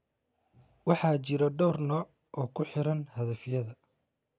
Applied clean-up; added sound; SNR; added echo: none; none; none; none.